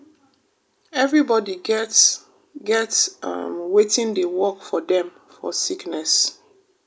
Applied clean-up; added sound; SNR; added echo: none; none; none; none.